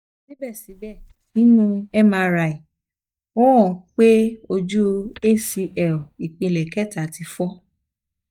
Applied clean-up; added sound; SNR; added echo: neural mask model DeepFilterNet 3.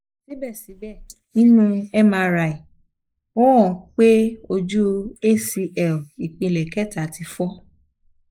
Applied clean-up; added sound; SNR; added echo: neural mask model Resemble Enhance denoiser.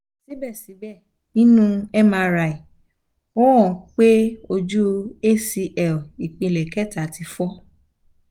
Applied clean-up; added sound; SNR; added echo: none; none; none; none.